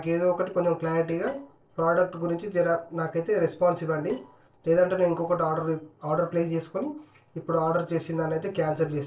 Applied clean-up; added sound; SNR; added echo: neural separator model SepFormer DNS4.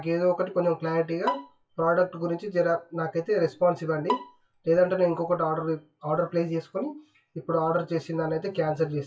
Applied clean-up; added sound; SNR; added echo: classical method WPE with log-MMSE.